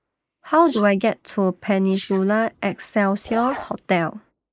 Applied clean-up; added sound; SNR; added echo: neural mask model Resemble Enhance denoiser.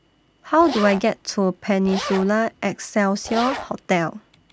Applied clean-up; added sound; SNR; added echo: none; Zipper (clothing); 12 dB; none.